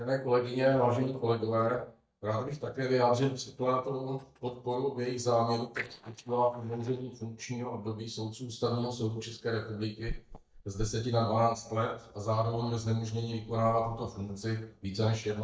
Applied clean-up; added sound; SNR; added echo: neural mask model DeepFilterNet 3.